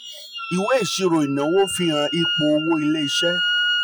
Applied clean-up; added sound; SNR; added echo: classical method Wiener filter.